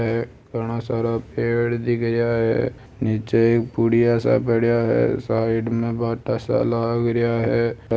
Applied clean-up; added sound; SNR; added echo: none; none; none; none.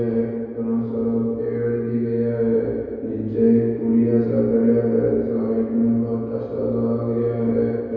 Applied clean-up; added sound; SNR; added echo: none; none; none; reverberation time 2.2 s.